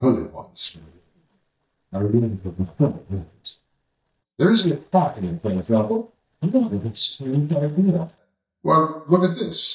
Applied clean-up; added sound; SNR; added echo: neural mask model DeepFilterNet 3.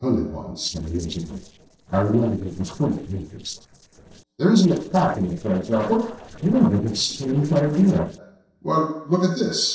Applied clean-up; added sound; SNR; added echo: neural separator model SepFormer DNS4.